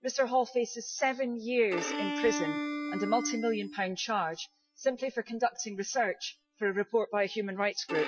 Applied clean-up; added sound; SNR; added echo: classical method Wiener filter.